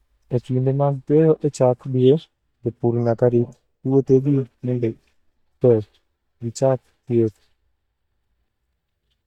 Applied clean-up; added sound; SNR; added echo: neural mask model DeepFilterNet 3.